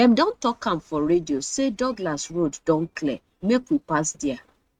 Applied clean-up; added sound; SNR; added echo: neural mask model RNNoise.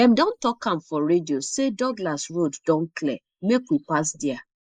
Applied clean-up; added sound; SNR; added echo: neural mask model Resemble Enhance denoiser.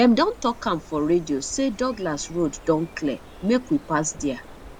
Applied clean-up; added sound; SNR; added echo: none; Bird; 19 dB; none.